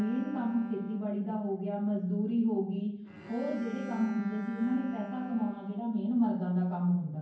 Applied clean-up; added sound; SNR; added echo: none; Bowed string instrument; 13 dB; reverberation time 0.9 s.